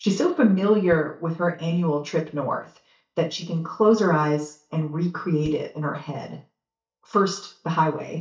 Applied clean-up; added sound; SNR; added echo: neural mask model DeepFilterNet 3.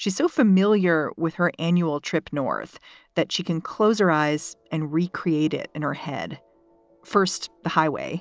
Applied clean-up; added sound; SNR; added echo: none; none; none; none.